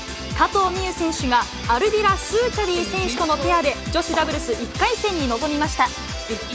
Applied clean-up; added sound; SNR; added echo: none; none; none; none.